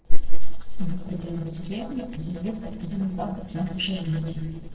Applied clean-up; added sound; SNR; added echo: neural separator model SepFormer DNS4.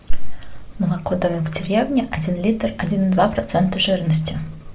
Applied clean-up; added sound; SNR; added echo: none; none; none; none.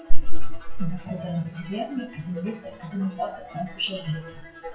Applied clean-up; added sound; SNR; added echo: classical method WPE with log-MMSE.